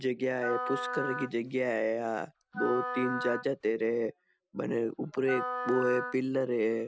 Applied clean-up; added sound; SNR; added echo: none; Wind instrument, woodwind instrument; 7 dB; none.